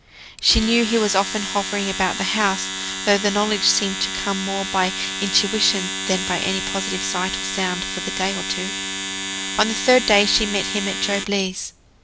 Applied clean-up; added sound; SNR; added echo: none; Domestic sounds, home sounds; 5 dB; none.